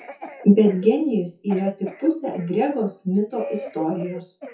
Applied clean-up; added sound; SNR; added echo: classical method WPE with log-MMSE.